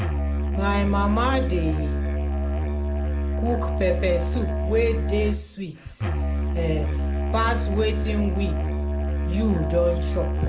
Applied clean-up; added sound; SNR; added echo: none; Musical instrument; -3 dB; none.